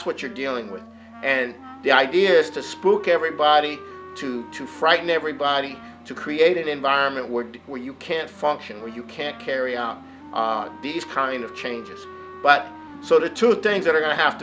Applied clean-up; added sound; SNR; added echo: none; Wind instrument, woodwind instrument; 19 dB; none.